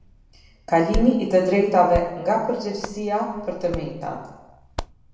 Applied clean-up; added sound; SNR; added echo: none; Hands; 11 dB; reverberation time 0.8 s.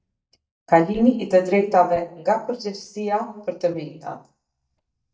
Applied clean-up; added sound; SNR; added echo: neural mask model DeepFilterNet 3.